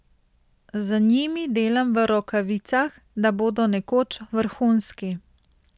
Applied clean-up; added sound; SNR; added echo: none; none; none; none.